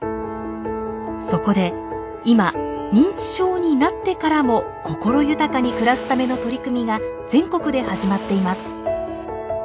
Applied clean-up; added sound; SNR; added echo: none; Fire; 19 dB; none.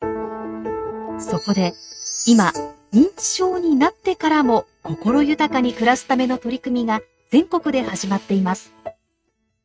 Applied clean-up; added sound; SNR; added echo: neural mask model RNNoise.